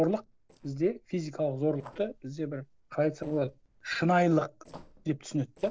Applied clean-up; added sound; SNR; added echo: neural separator model SepFormer DNS4.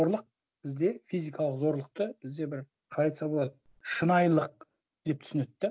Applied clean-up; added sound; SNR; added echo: none; none; none; none.